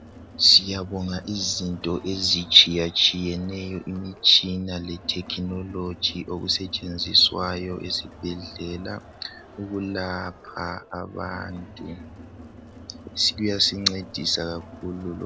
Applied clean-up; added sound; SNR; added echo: none; Crowd; 18 dB; none.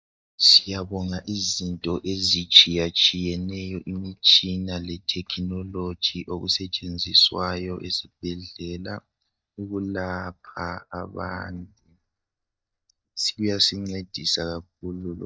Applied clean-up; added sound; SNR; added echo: neural mask model DeepFilterNet 3.